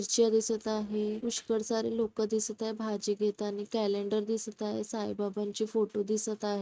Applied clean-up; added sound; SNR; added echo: neural mask model RNNoise.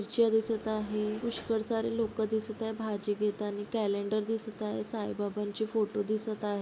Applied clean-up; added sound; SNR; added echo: none; Engine / Mechanisms; 18 dB; none.